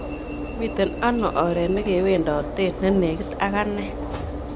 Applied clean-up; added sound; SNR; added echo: none; Alarm / Engine / Train; 7 dB; none.